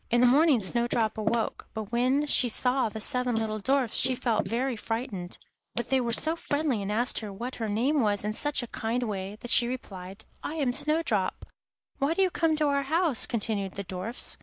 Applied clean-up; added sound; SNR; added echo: neural mask model Resemble Enhance denoiser.